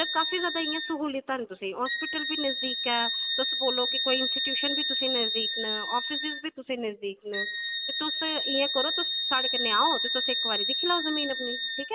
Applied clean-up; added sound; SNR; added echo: none; Wind instrument, woodwind instrument; -3 dB; none.